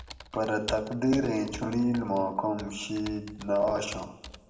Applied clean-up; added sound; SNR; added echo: none; Computer keyboard; 16 dB; reverberation time 1.0 s.